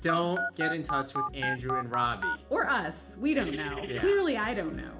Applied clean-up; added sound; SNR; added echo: none; Telephone; 5 dB; reverberation time 0.4 s.